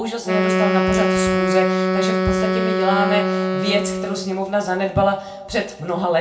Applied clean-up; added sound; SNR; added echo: none; Wind instrument, woodwind instrument; -2 dB; reverberation time 0.3 s.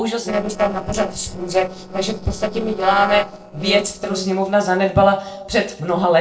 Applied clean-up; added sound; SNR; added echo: neural separator model SepFormer DNS4.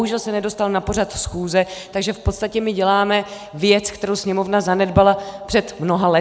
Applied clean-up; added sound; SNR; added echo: none; none; none; none.